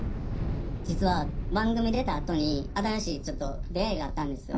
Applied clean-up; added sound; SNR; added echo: none; Thunder / Explosion; 2 dB; reverberation time 0.3 s.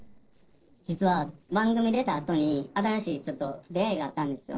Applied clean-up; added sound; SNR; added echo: neural separator model SepFormer DNS4.